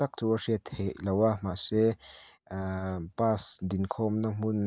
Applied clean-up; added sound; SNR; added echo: none; none; none; none.